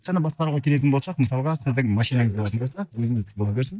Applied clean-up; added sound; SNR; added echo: neural mask model DeepFilterNet 3.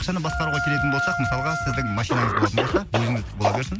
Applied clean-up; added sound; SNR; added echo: none; Wind instrument, woodwind instrument + Cough; 0 dB; none.